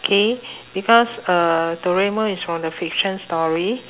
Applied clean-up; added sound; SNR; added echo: none; none; none; none.